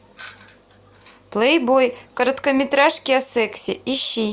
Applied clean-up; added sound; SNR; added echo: none; none; none; none.